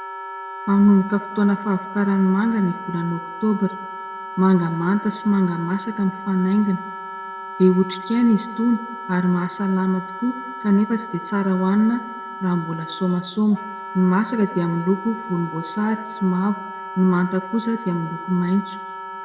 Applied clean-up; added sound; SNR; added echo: none; Wind instrument, woodwind instrument; 12 dB; reverberation time 1.1 s.